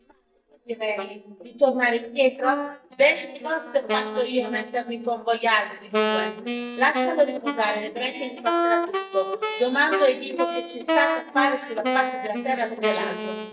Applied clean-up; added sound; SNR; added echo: neural mask model DeepFilterNet 3.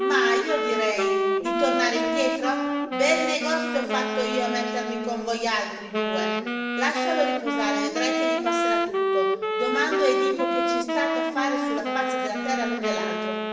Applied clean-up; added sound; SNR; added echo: none; Wind instrument, woodwind instrument; -2 dB; reverberation time 1.1 s.